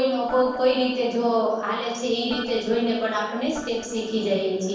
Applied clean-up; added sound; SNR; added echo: neural separator model SepFormer DNS4.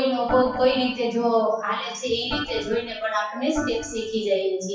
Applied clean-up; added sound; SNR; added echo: classical method WPE with log-MMSE.